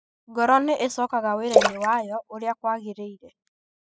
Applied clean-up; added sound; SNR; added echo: classical method spectral subtraction.